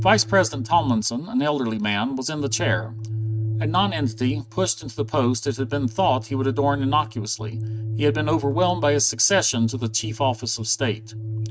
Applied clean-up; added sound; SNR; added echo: neural mask model RNNoise.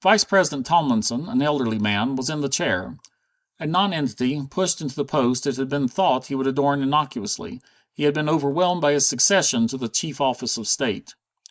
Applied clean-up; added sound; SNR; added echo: neural mask model Resemble Enhance denoiser.